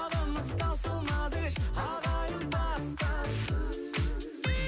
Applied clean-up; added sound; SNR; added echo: none; none; none; none.